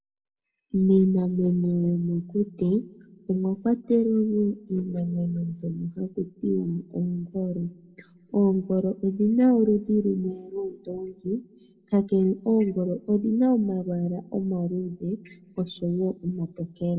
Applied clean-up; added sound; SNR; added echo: none; none; none; reverberation time 0.5 s.